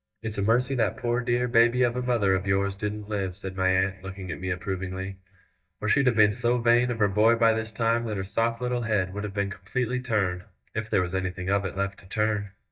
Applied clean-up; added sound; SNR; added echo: neural mask model DeepFilterNet 3.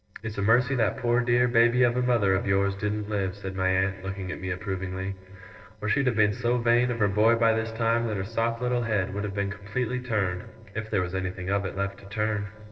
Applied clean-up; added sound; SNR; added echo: neural separator model SepFormer DNS4.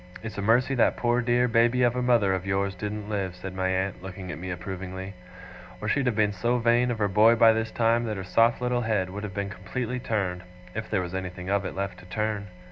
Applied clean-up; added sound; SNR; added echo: none; none; none; none.